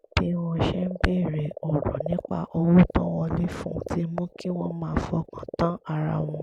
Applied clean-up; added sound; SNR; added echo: none; Frog; 13 dB; none.